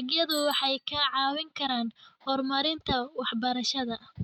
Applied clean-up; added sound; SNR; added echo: neural mask model RNNoise.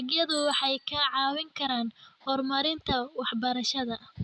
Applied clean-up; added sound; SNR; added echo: none; Bicycle bell; 19 dB; none.